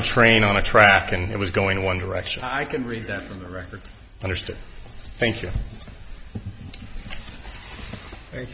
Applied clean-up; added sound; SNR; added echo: none; none; none; none.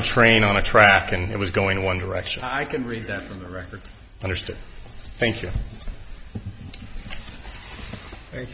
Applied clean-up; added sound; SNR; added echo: none; Bird; 20 dB; none.